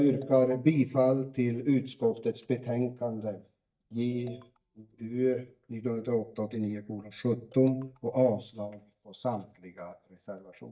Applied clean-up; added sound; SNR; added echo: neural mask model DeepFilterNet 3.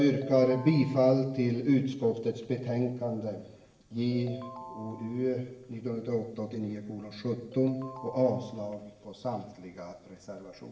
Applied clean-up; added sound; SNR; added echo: none; Ringtone; 17 dB; reverberation time 0.8 s.